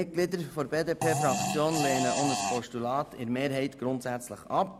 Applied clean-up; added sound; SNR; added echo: none; Fart; 3 dB; none.